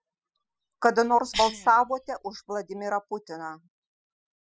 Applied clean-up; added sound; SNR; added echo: classical method spectral subtraction.